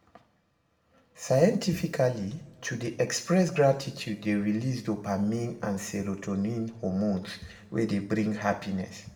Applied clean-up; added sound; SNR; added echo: none; none; none; reverberation time 0.9 s.